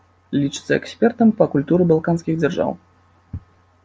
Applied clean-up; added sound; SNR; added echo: none; none; none; none.